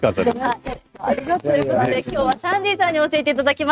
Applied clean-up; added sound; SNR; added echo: neural mask model RNNoise.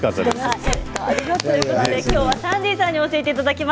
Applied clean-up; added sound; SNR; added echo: none; Slam; 9 dB; none.